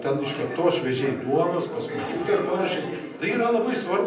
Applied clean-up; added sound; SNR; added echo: none; none; none; reverberation time 0.6 s.